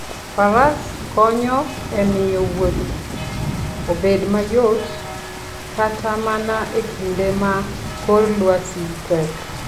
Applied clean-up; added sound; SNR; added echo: none; Rain; 8 dB; none.